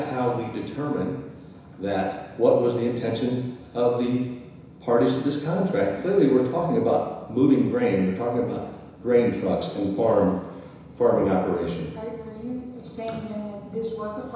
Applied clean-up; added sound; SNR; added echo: none; none; none; reverberation time 1.0 s.